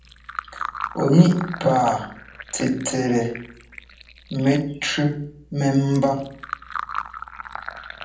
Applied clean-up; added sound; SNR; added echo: none; Fill (with liquid); 13 dB; reverberation time 0.6 s.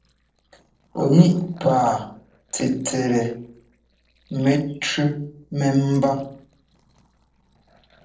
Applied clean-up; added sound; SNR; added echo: neural separator model SepFormer DNS4.